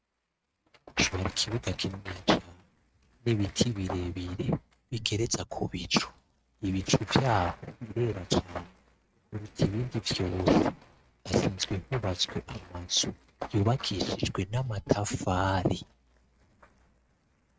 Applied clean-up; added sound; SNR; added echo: neural mask model RNNoise.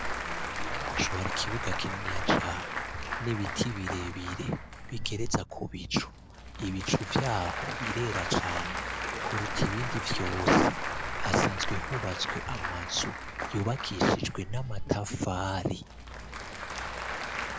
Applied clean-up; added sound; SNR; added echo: none; Applause / Crowd; 3 dB; none.